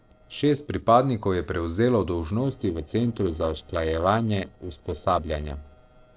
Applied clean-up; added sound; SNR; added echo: neural separator model SepFormer DNS4.